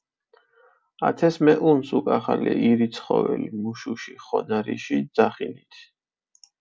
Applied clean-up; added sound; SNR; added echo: none; none; none; none.